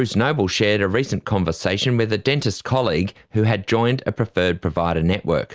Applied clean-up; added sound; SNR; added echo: none; none; none; none.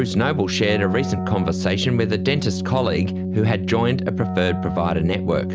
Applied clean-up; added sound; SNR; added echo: none; Keyboard (musical); 3 dB; none.